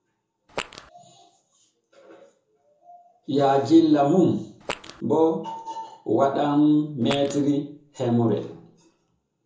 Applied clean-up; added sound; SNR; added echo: none; Fart; 11 dB; reverberation time 0.7 s.